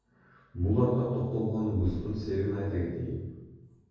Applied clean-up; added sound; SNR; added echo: none; Boom; 16 dB; reverberation time 1.3 s.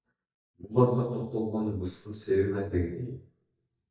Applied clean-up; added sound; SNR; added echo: neural mask model DeepFilterNet 3.